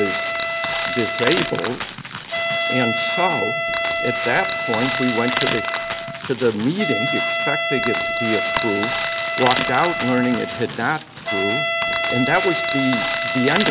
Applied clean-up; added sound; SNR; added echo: none; Crushing + Wind instrument, woodwind instrument; -1 dB; none.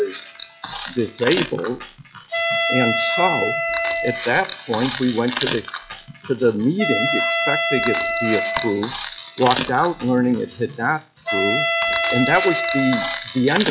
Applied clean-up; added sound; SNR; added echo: classical method log-MMSE.